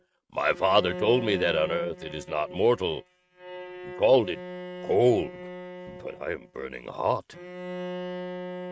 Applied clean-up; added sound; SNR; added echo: neural mask model RNNoise.